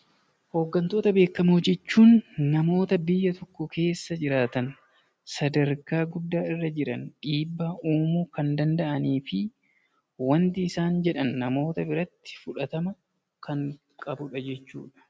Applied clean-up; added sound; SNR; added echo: none; none; none; none.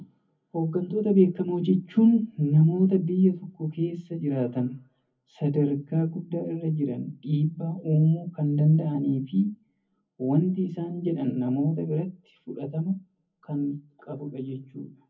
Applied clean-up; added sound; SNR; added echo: none; none; none; reverberation time 0.3 s.